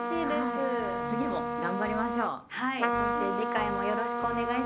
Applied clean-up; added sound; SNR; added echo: none; Trumpet; -1 dB; none.